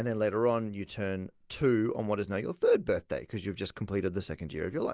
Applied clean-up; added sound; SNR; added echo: none; none; none; none.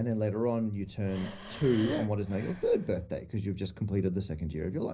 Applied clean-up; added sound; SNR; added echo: none; Breathing; 11 dB; reverberation time 0.5 s.